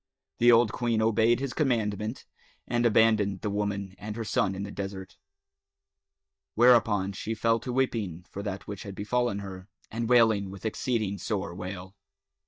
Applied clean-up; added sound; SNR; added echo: neural mask model DeepFilterNet 3.